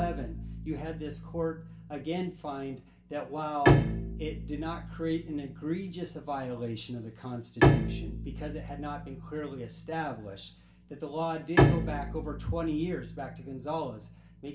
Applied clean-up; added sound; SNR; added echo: none; Bowed string instrument; -4 dB; reverberation time 0.3 s.